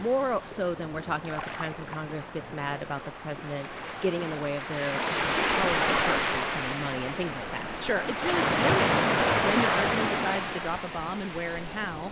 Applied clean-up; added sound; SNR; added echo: none; Waves, surf; -3 dB; none.